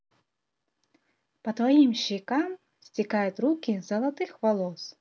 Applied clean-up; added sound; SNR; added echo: none; none; none; none.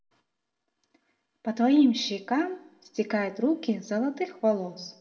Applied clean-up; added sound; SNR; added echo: none; none; none; reverberation time 0.6 s.